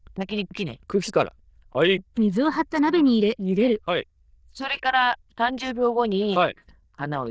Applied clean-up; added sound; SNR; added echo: neural diffusion model UNIVERSE++.